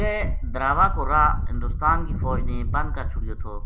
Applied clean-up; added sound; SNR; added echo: none; Wind; -1 dB; none.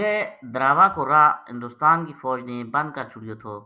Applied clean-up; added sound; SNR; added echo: none; none; none; none.